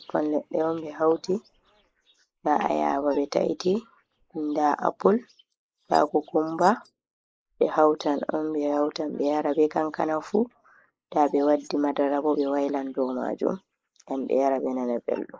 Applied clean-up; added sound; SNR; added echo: neural mask model Resemble Enhance denoiser.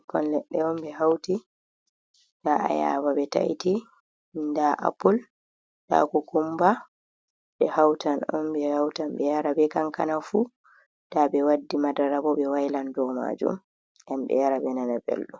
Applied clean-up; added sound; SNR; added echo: none; none; none; none.